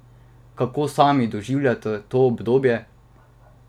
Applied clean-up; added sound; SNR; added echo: none; none; none; none.